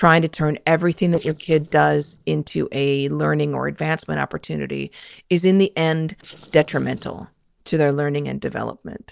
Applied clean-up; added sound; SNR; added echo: neural separator model SepFormer DNS4.